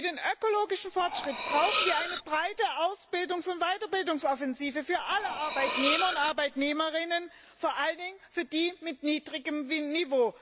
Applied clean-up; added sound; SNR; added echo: none; Cutlery, silverware; 3 dB; none.